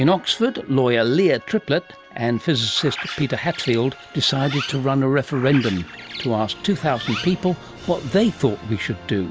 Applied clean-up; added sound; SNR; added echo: none; Bird; 13 dB; none.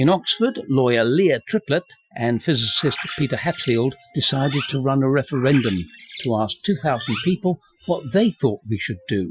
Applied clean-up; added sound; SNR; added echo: classical method Wiener filter.